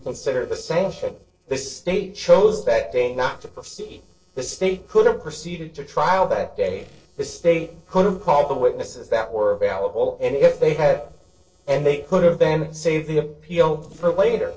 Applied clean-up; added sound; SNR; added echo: neural separator model SepFormer DNS4.